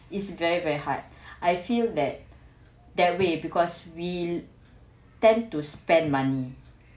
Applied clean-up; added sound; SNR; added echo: none; none; none; none.